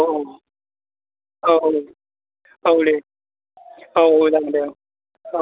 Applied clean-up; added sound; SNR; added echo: none; none; none; none.